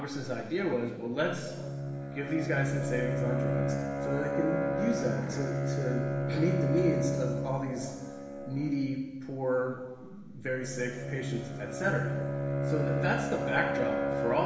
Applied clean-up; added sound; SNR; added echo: none; Bowed string instrument; 0 dB; reverberation time 1.3 s.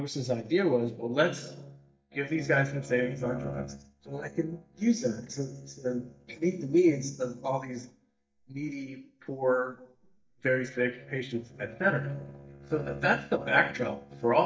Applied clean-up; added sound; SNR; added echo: neural mask model DeepFilterNet 3.